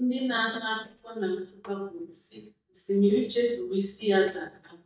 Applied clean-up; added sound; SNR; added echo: neural mask model DeepFilterNet 3.